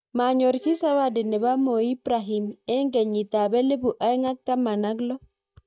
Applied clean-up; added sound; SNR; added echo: neural mask model DeepFilterNet 3.